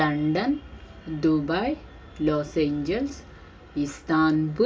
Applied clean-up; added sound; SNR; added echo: none; none; none; reverberation time 0.2 s.